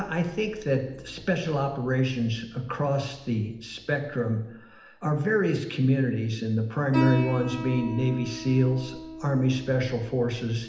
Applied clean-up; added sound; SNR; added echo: none; Piano; 13 dB; reverberation time 0.8 s.